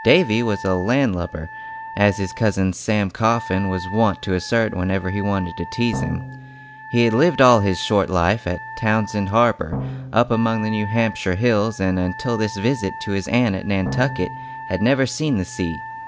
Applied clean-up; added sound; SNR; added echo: none; Wind instrument, woodwind instrument + Drum; 13 dB; none.